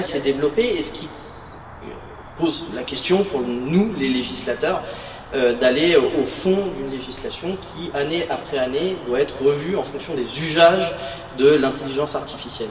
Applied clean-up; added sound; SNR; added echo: none; Cricket; 18 dB; reverberation time 2.5 s.